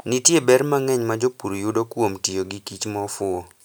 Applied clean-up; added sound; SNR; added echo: none; none; none; none.